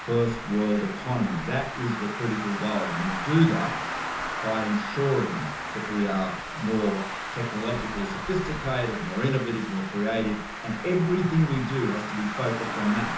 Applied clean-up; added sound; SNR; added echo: none; Traffic noise, roadway noise; 6 dB; reverberation time 0.6 s.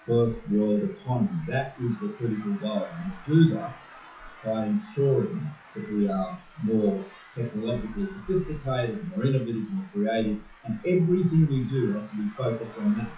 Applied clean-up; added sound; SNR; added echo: classical method WPE with log-MMSE.